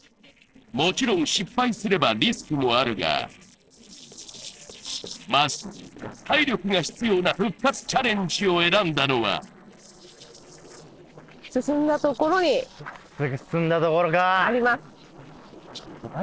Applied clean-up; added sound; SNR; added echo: neural separator model SepFormer DNS4.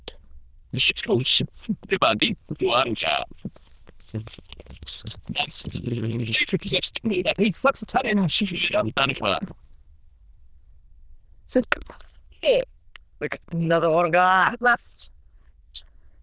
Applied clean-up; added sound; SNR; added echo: neural diffusion model UNIVERSE++.